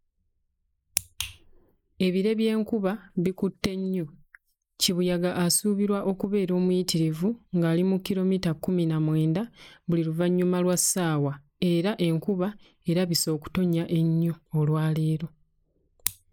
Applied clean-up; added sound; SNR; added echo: neural mask model Resemble Enhance denoiser.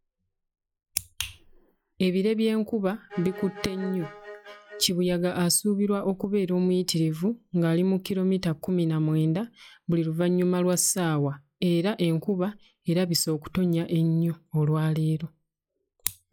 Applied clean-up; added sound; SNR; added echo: classical method log-MMSE.